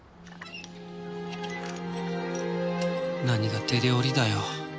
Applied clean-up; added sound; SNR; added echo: none; none; none; none.